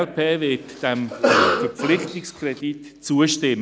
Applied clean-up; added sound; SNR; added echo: none; Cough; 0 dB; none.